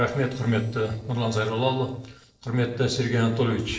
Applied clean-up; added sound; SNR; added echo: neural separator model SepFormer DNS4.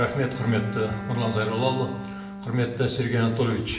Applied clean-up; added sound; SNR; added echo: none; Bowed string instrument; 11 dB; reverberation time 0.9 s.